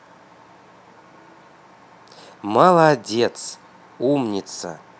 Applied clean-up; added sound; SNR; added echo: none; none; none; none.